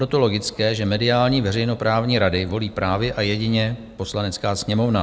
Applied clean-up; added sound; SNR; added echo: none; none; none; none.